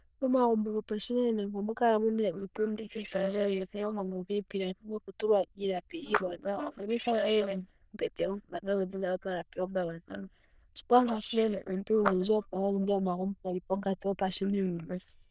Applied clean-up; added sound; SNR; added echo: neural diffusion model UNIVERSE++.